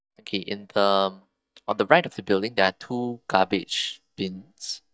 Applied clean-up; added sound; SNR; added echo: neural mask model DeepFilterNet 3.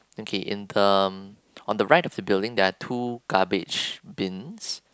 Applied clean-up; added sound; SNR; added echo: none; none; none; none.